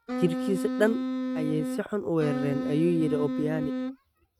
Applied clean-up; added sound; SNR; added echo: neural mask model RNNoise.